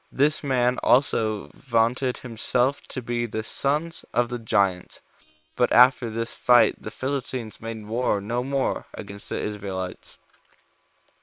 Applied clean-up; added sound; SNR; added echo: neural separator model SepFormer WHAM!.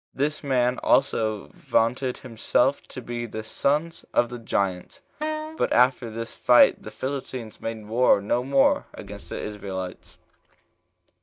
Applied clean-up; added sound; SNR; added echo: neural mask model DeepFilterNet 3.